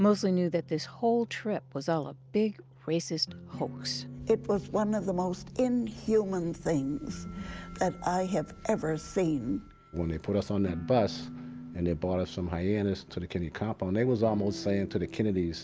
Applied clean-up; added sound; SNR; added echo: none; none; none; none.